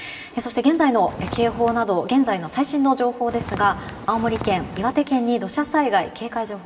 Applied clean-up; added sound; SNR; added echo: none; Walk, footsteps; 11 dB; reverberation time 1.8 s.